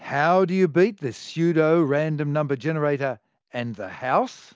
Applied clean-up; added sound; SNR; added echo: none; none; none; none.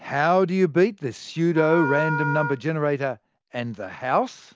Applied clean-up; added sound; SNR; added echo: none; Wind instrument, woodwind instrument; 8 dB; none.